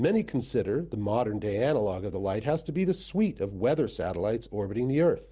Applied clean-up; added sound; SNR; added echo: none; none; none; none.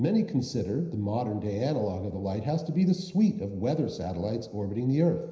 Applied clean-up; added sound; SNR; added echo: none; none; none; reverberation time 0.9 s.